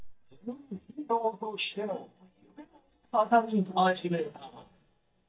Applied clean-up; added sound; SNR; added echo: neural mask model DeepFilterNet 3.